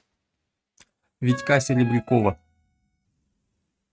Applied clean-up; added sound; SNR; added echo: neural mask model RNNoise.